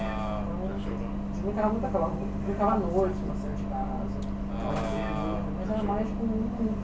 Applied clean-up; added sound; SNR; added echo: none; Bus; -1 dB; reverberation time 0.2 s.